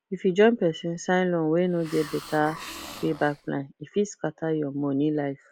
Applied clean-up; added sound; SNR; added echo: none; Hiss; 18 dB; none.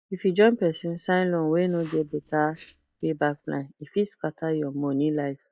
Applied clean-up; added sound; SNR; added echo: neural mask model DeepFilterNet 3.